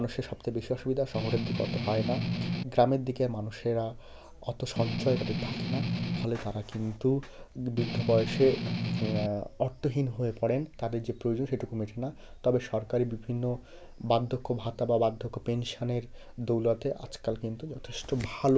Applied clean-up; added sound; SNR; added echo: none; Strum; 1 dB; none.